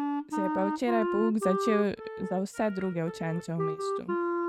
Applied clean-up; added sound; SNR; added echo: neural mask model RNNoise.